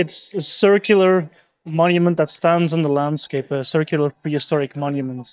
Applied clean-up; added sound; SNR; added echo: neural mask model DeepFilterNet 3.